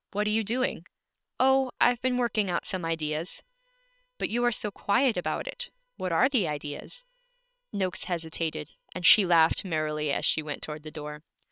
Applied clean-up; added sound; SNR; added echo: neural separator model SepFormer WHAM!.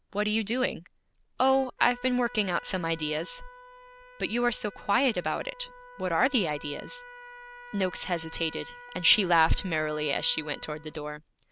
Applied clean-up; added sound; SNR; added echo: none; Trumpet; 19 dB; none.